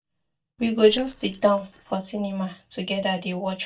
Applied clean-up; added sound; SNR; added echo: neural mask model DeepFilterNet 3.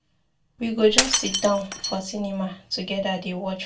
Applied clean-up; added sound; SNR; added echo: none; Shatter; 2 dB; reverberation time 0.2 s.